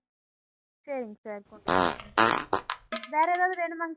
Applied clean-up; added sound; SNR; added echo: classical method log-MMSE.